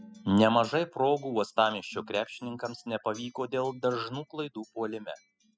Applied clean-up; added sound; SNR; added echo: classical method spectral subtraction.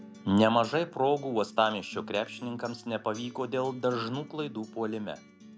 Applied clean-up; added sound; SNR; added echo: none; Acoustic guitar; 19 dB; none.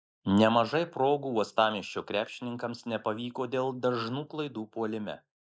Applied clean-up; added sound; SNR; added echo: neural mask model Resemble Enhance denoiser.